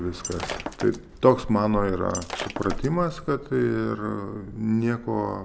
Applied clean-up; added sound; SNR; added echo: none; Shatter; 12 dB; none.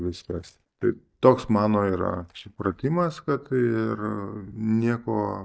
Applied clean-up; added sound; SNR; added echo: neural mask model DeepFilterNet 3.